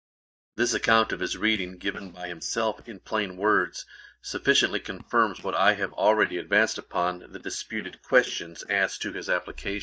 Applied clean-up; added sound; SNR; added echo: neural mask model DeepFilterNet 3.